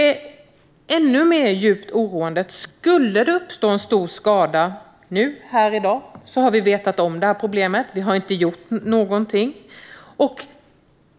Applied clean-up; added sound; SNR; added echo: none; none; none; none.